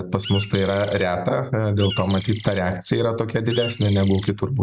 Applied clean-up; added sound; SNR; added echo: none; Bird; 8 dB; none.